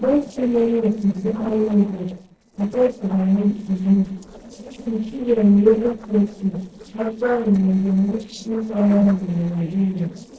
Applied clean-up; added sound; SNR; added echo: neural separator model SepFormer DNS4.